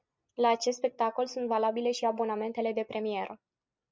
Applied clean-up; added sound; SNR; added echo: none; none; none; none.